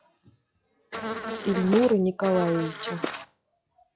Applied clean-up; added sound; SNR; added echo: classical method log-MMSE.